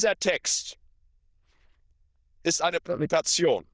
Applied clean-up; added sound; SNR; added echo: neural diffusion model UNIVERSE++.